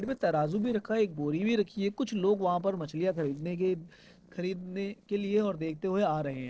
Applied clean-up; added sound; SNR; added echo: neural separator model SepFormer DNS4.